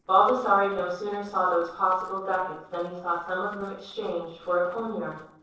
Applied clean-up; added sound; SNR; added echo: neural separator model SepFormer DNS4.